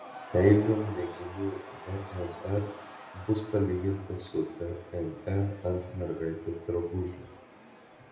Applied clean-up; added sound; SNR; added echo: none; Crowd / Cheering; 16 dB; reverberation time 0.7 s.